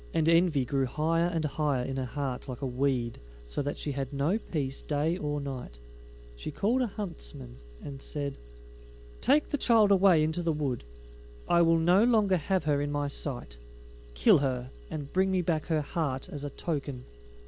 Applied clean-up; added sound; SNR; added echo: none; Engine; 17 dB; none.